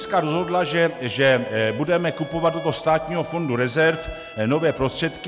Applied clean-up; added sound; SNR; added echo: none; Bowed string instrument; 15 dB; none.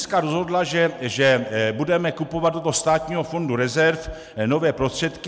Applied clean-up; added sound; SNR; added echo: none; none; none; none.